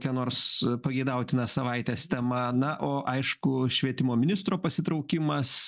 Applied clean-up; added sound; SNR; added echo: none; none; none; none.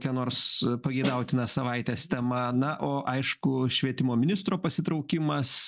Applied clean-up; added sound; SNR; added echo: none; Snare drum; 8 dB; none.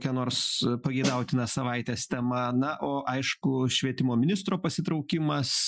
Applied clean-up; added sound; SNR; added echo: classical method Wiener filter.